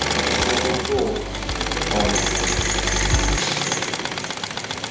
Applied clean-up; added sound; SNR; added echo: none; Engine / Mechanisms; 0 dB; none.